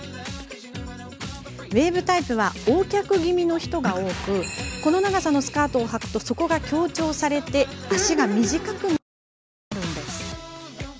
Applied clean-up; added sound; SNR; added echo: none; none; none; none.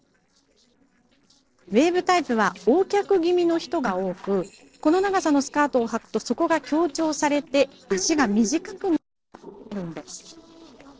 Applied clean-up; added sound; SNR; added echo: neural separator model SepFormer DNS4.